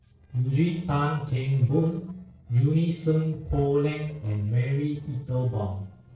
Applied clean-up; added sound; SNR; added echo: neural separator model SepFormer DNS4.